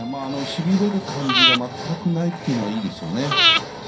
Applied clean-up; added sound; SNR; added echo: none; Breathing; -2 dB; reverberation time 0.3 s.